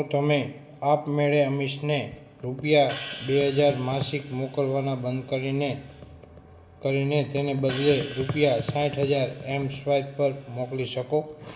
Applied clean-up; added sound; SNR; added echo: none; Hi-hat; 17 dB; reverberation time 1.1 s.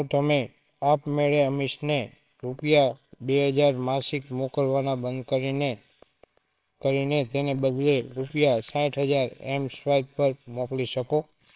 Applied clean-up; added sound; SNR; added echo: neural separator model SepFormer WHAMR!.